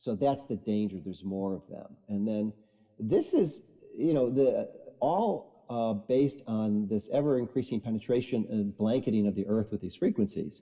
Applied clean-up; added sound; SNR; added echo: none; none; none; reverberation time 0.9 s.